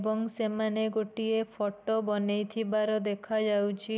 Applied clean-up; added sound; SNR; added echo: none; none; none; none.